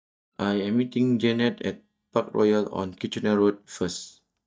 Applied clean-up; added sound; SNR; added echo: neural mask model DeepFilterNet 3.